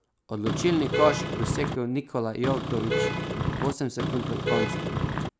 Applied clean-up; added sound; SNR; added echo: none; Vehicle horn, car horn, honking; -1 dB; none.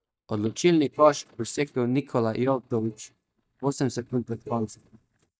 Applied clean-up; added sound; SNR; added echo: neural mask model DeepFilterNet 3.